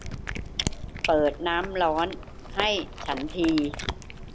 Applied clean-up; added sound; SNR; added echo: none; Cat; 6 dB; none.